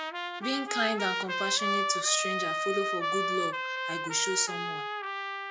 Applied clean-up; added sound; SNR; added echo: none; Trumpet; -1 dB; none.